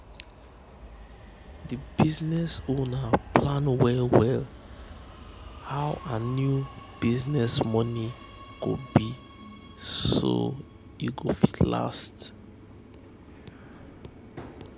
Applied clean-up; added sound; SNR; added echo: none; Subway, metro, underground; 17 dB; none.